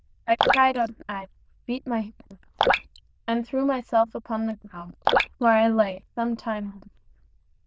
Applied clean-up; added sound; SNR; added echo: neural diffusion model UNIVERSE++.